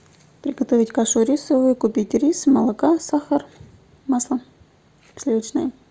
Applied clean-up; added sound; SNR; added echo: none; none; none; none.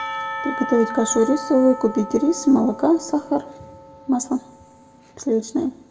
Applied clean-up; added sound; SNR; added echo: none; Church bell / Percussion; 12 dB; reverberation time 0.8 s.